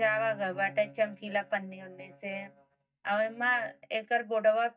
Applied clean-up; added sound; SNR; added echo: neural mask model DeepFilterNet 3.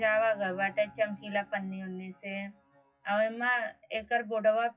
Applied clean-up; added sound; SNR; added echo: classical method WPE with log-MMSE.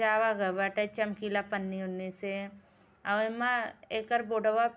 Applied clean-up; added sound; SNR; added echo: none; none; none; none.